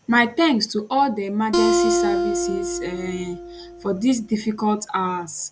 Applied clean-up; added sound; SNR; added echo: none; Acoustic guitar; 1 dB; none.